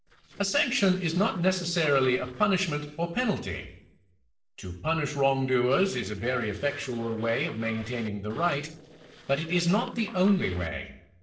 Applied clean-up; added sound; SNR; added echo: neural separator model SepFormer DNS4.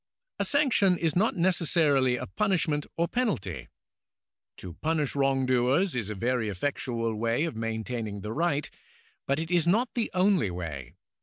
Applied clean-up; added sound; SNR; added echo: none; none; none; none.